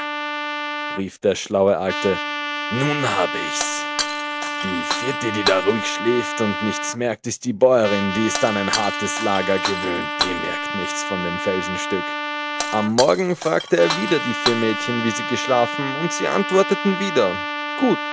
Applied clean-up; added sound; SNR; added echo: none; Trumpet + Shatter; 4 dB; none.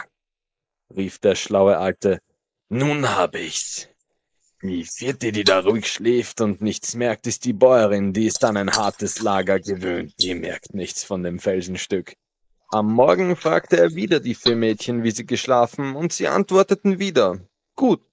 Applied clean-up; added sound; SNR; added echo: neural mask model Resemble Enhance denoiser.